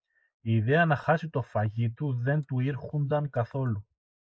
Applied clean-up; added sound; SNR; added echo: neural mask model Resemble Enhance denoiser.